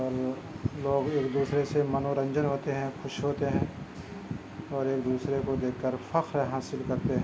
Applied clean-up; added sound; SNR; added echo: none; none; none; none.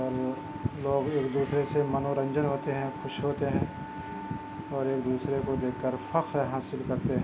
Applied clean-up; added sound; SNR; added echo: none; Wind instrument, woodwind instrument; 14 dB; none.